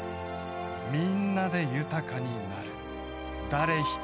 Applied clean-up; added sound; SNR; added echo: none; none; none; none.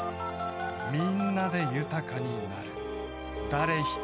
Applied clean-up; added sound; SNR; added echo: none; Telephone; 8 dB; none.